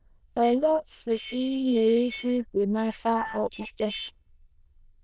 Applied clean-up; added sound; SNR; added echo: neural diffusion model UNIVERSE++.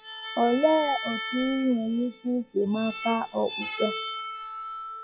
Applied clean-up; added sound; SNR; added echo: classical method log-MMSE.